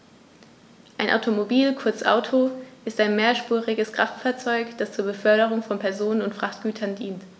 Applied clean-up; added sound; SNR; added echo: none; none; none; none.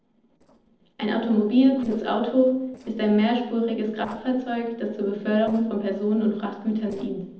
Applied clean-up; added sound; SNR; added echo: neural separator model SepFormer DNS4.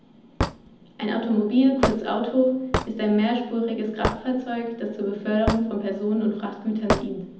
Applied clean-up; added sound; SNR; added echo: none; Hammer / Wood; 6 dB; reverberation time 0.8 s.